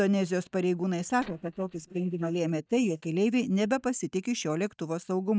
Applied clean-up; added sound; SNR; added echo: neural mask model DeepFilterNet 3.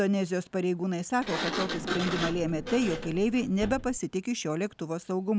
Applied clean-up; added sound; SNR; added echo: none; Sliding door; 9 dB; none.